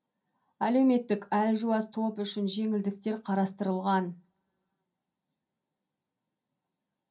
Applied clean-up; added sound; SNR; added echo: none; none; none; reverberation time 0.3 s.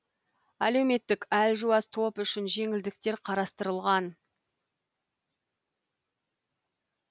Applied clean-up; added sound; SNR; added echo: none; none; none; none.